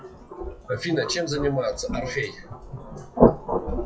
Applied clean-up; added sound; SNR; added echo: classical method WPE with log-MMSE.